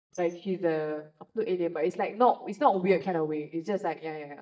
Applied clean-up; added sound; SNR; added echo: neural mask model DeepFilterNet 3.